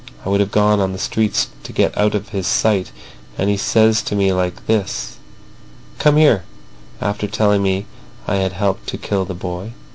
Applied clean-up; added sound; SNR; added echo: none; none; none; none.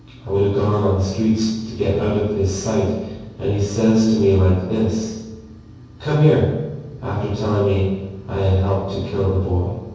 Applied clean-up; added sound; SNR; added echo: none; none; none; reverberation time 1.3 s.